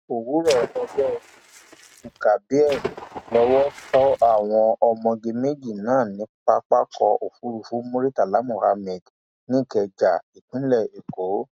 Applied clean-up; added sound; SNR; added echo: neural mask model RNNoise.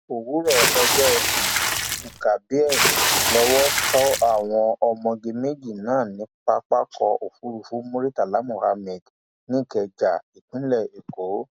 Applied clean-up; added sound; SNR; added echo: none; Water / Splash, splatter; -2 dB; none.